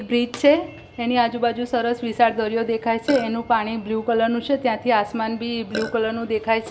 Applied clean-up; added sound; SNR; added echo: none; Burping, eructation; 10 dB; none.